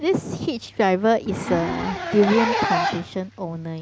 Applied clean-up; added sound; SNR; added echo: none; Zipper (clothing); 5 dB; none.